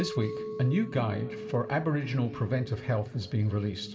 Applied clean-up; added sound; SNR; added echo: none; Chink, clink; 12 dB; reverberation time 1.8 s.